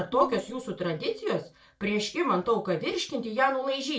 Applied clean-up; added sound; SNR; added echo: neural separator model SepFormer DNS4.